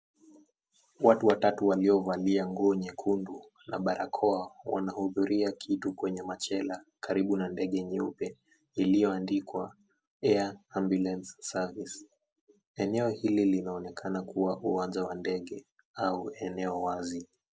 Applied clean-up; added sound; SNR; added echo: none; none; none; none.